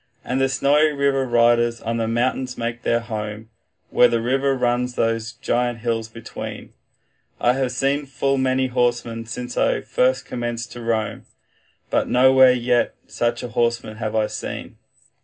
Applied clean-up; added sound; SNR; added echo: none; none; none; reverberation time 0.2 s.